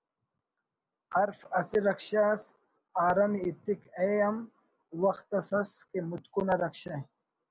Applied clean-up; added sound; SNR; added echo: none; none; none; none.